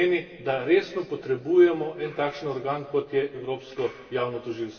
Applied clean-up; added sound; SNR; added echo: none; none; none; reverberation time 1.6 s.